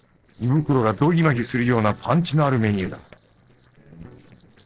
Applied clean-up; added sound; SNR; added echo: neural separator model SepFormer DNS4.